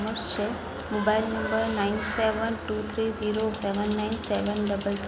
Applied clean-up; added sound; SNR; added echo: none; Typing; 16 dB; none.